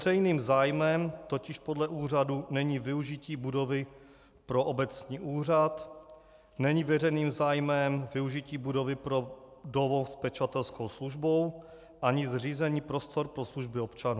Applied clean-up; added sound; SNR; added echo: none; none; none; none.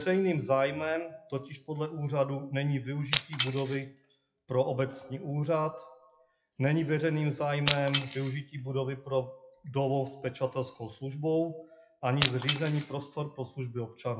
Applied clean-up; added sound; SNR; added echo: classical method WPE with log-MMSE.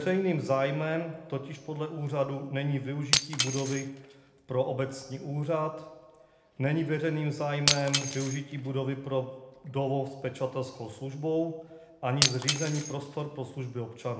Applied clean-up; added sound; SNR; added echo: none; Shatter; 6 dB; reverberation time 0.8 s.